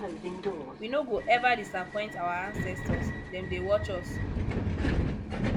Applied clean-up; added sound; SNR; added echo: none; Subway, metro, underground; 0 dB; none.